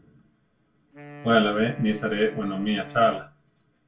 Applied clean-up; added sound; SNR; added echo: none; Wind instrument, woodwind instrument; 18 dB; reverberation time 0.2 s.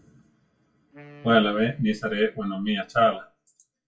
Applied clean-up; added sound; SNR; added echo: classical method WPE with log-MMSE.